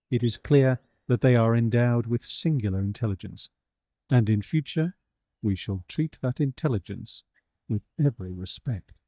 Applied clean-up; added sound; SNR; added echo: neural mask model DeepFilterNet 3.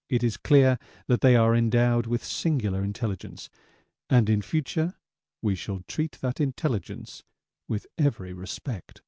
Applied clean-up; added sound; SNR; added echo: none; none; none; none.